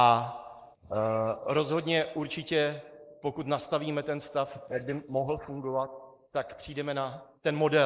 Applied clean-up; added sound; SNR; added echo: neural mask model Resemble Enhance denoiser.